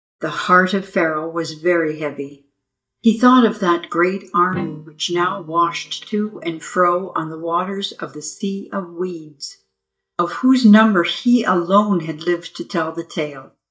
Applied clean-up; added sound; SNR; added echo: neural mask model DeepFilterNet 3.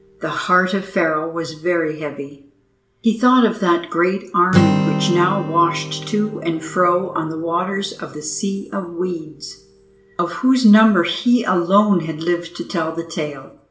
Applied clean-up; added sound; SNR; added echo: none; Acoustic guitar; 9 dB; reverberation time 0.5 s.